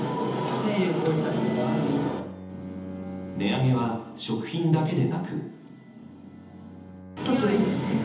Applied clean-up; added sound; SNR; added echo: none; Bowed string instrument; 15 dB; reverberation time 1.3 s.